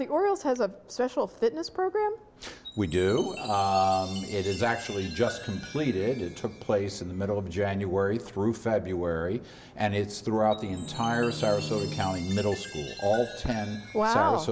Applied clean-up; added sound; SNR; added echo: none; Chime + Bowed string instrument; 15 dB; none.